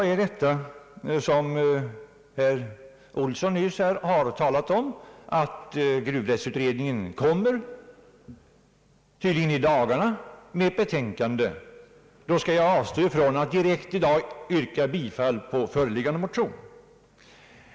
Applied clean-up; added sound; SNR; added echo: none; none; none; none.